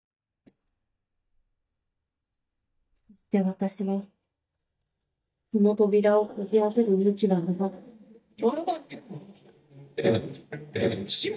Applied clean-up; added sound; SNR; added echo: neural mask model DeepFilterNet 3.